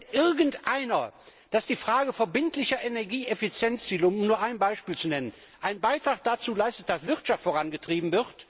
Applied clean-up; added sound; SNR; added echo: none; none; none; none.